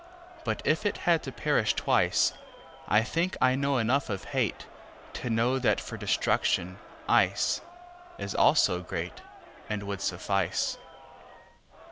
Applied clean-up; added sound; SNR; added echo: none; Crowd; 19 dB; none.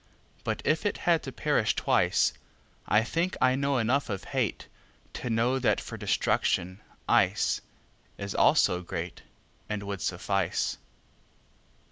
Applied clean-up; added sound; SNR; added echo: none; none; none; none.